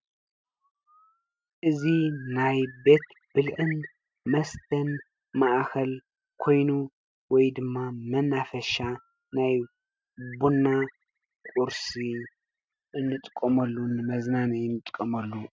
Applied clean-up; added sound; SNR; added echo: neural mask model RNNoise.